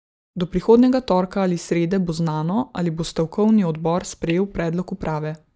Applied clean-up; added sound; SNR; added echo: neural mask model DeepFilterNet 3.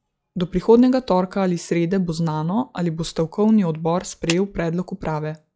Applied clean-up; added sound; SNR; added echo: classical method log-MMSE.